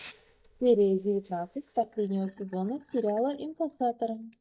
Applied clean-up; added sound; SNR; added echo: neural mask model DeepFilterNet 3.